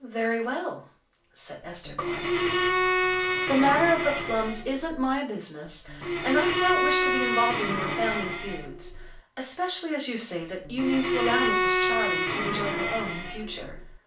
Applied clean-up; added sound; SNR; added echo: none; Bowed string instrument; -2 dB; reverberation time 0.3 s.